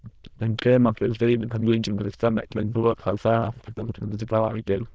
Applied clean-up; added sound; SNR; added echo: neural diffusion model UNIVERSE++.